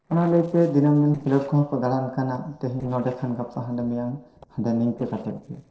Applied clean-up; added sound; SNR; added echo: neural separator model SepFormer DNS4.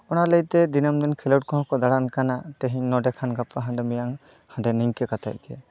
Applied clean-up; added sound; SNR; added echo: none; none; none; none.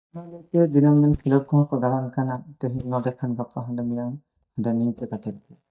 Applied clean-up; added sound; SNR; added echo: neural mask model DeepFilterNet 3.